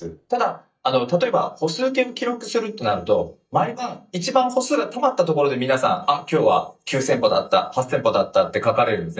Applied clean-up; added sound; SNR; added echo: neural mask model DeepFilterNet 3.